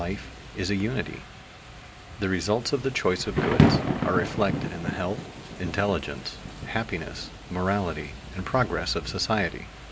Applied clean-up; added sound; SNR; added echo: none; Thunder / Rain; 2 dB; none.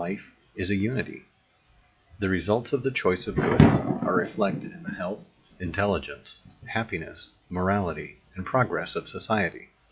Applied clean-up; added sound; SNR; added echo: classical method log-MMSE.